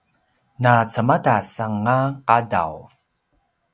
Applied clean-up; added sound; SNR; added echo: none; none; none; none.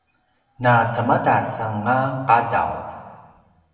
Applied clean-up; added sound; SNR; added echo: none; none; none; reverberation time 1.5 s.